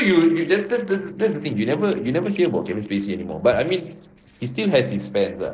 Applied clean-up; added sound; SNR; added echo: neural separator model SepFormer DNS4.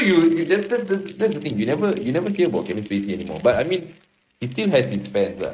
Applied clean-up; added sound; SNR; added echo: neural mask model RNNoise.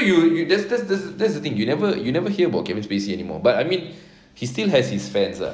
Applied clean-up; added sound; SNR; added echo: none; none; none; none.